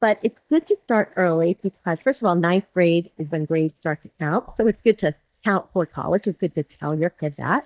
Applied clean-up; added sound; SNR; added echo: neural mask model DeepFilterNet 3.